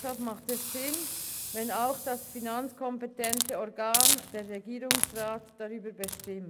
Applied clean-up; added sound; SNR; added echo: none; Hiss; -2 dB; none.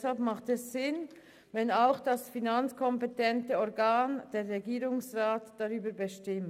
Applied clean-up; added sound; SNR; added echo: none; none; none; none.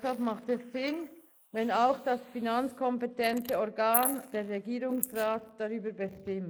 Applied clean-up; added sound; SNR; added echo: neural mask model Resemble Enhance denoiser.